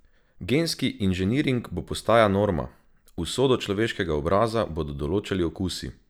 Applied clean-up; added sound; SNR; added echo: none; none; none; none.